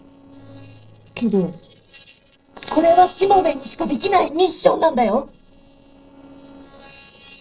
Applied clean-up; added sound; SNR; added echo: neural separator model SepFormer DNS4.